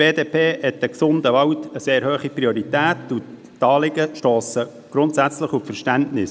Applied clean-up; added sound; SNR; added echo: none; none; none; none.